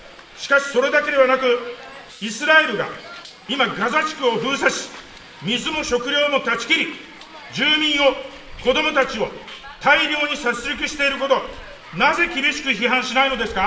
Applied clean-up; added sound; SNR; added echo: none; Hiss; 19 dB; reverberation time 0.8 s.